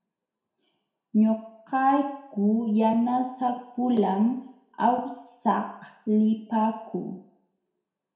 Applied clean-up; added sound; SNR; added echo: none; none; none; reverberation time 0.6 s.